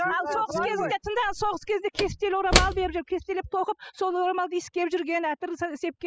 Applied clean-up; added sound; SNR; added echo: classical method spectral subtraction.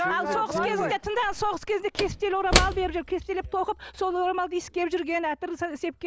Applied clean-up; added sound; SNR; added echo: none; Slam / Wood; 6 dB; none.